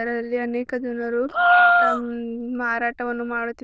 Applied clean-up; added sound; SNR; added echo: neural diffusion model UNIVERSE++.